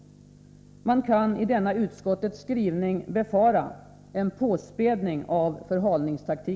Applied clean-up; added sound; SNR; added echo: none; none; none; none.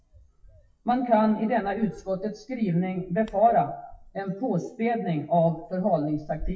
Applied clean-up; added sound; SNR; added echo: classical method WPE with log-MMSE.